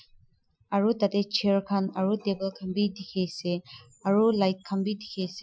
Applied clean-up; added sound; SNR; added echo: classical method Wiener filter.